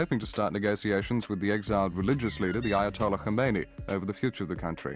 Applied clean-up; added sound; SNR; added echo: none; Bird; 15 dB; none.